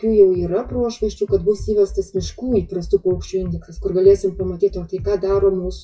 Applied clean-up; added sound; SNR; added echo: classical method WPE with log-MMSE.